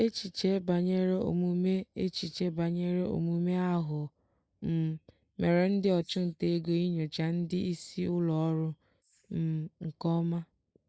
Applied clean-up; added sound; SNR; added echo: neural mask model Resemble Enhance denoiser.